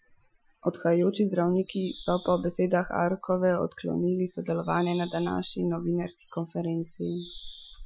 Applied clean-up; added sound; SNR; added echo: classical method Wiener filter.